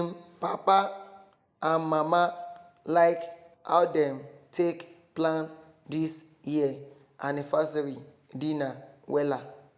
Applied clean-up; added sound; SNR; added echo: none; none; none; none.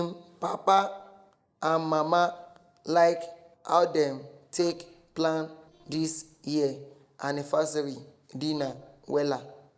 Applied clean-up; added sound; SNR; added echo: neural separator model SepFormer DNS4.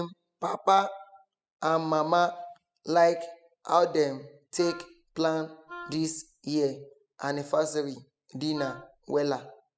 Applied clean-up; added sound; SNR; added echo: classical method spectral subtraction.